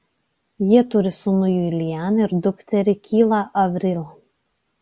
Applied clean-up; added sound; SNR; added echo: none; none; none; none.